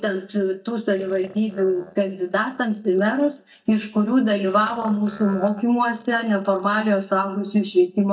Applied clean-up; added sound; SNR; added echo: neural mask model DeepFilterNet 3.